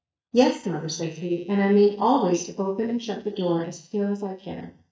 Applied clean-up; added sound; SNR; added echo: neural mask model DeepFilterNet 3.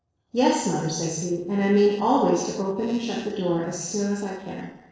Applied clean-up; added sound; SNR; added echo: neural separator model SepFormer DNS4.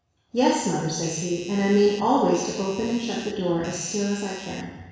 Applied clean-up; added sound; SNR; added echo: none; Doorbell; 18 dB; reverberation time 1.1 s.